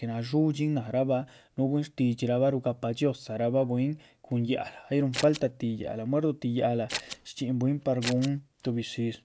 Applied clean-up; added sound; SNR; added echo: none; Scissors; 8 dB; none.